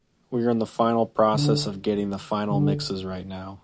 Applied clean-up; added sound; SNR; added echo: none; Brass instrument; 3 dB; none.